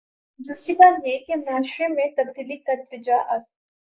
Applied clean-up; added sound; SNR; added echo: neural mask model Resemble Enhance denoiser.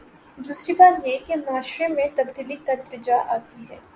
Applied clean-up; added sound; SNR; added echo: none; none; none; none.